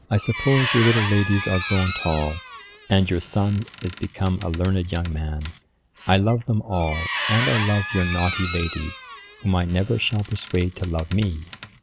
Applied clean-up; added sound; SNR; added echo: none; Squeak; 7 dB; none.